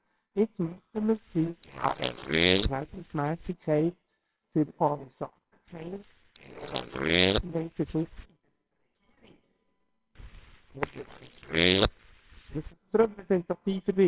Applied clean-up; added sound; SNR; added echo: neural separator model SepFormer WHAMR!.